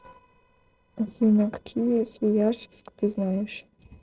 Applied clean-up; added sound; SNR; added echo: neural separator model SepFormer DNS4.